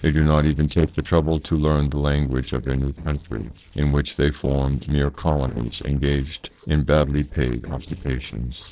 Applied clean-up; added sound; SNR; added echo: neural separator model SepFormer DNS4.